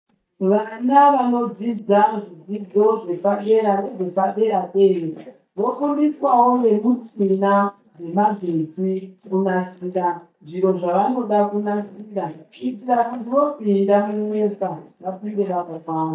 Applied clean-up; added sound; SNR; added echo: neural mask model DeepFilterNet 3.